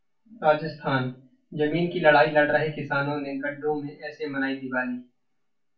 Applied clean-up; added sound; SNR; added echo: none; none; none; reverberation time 0.2 s.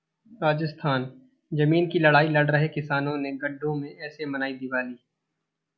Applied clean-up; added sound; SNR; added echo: none; none; none; none.